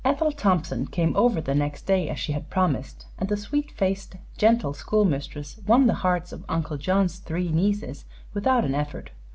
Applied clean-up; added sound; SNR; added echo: none; none; none; none.